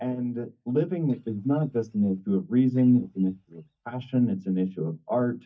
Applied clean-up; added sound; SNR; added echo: neural mask model DeepFilterNet 3.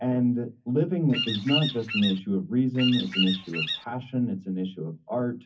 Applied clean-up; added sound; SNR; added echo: none; Bird vocalization, bird call, bird song; 4 dB; reverberation time 0.3 s.